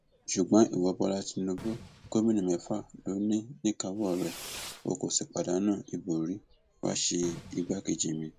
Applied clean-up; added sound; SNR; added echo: none; Fireworks; 20 dB; none.